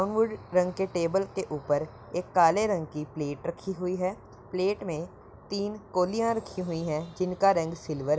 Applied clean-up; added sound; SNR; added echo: none; none; none; none.